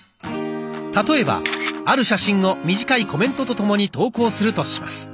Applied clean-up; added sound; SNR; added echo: none; none; none; none.